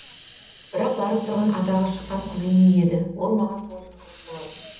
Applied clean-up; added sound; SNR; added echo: none; Hiss; 19 dB; reverberation time 0.8 s.